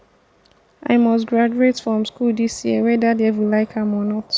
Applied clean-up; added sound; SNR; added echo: none; none; none; none.